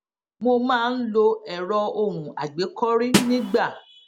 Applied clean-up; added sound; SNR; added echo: none; Snare drum; -1 dB; none.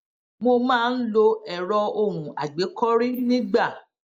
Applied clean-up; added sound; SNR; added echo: neural mask model Resemble Enhance denoiser.